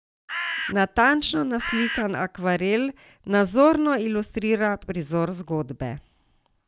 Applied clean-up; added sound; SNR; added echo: none; Bird; 5 dB; none.